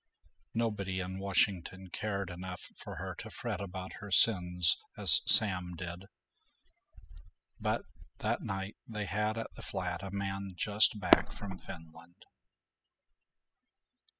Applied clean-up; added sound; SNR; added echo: classical method spectral subtraction.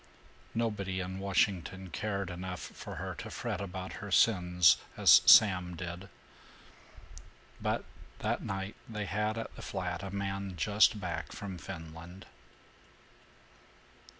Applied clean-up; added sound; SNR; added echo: none; none; none; none.